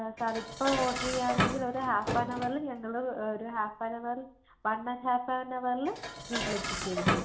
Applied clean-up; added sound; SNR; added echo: none; Dishes, pots, and pans; 3 dB; reverberation time 0.4 s.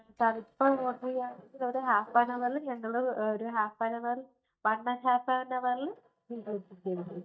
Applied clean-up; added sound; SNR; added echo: neural mask model DeepFilterNet 3.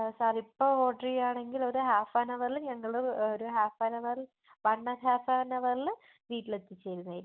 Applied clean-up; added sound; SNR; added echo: none; none; none; none.